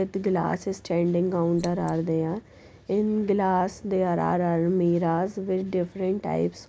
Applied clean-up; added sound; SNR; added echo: none; Scissors; 20 dB; none.